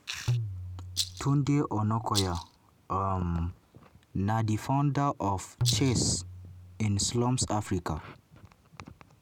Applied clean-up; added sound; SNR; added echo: none; Tabla + Rattle; 5 dB; none.